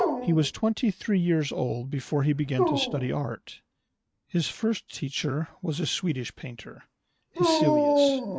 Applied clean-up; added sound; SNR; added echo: neural mask model RNNoise.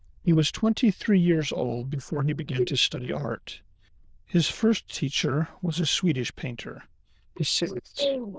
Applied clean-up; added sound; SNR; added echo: neural diffusion model UNIVERSE++.